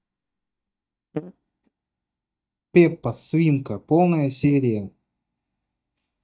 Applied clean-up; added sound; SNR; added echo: neural mask model DeepFilterNet 3.